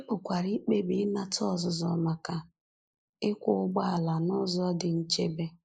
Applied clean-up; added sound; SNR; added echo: neural mask model Resemble Enhance denoiser.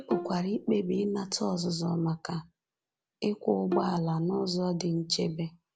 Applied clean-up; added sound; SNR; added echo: none; Bowed string instrument; 9 dB; none.